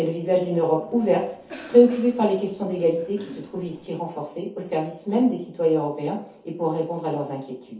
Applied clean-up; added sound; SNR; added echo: none; Cough; 20 dB; reverberation time 0.5 s.